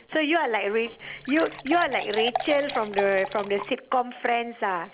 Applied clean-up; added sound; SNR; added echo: none; Fill (with liquid) / Water; 8 dB; none.